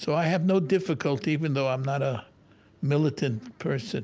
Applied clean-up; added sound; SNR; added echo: none; none; none; none.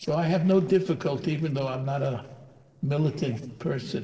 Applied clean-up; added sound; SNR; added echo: neural separator model SepFormer DNS4.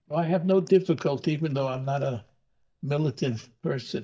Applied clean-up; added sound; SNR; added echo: neural mask model DeepFilterNet 3.